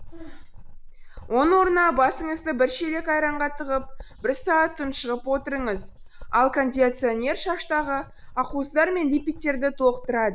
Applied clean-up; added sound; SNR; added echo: none; Writing; 13 dB; none.